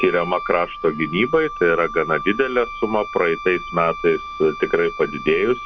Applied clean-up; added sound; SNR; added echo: none; Wind instrument, woodwind instrument; 11 dB; none.